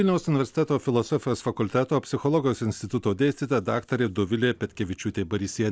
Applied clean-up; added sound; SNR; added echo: none; none; none; none.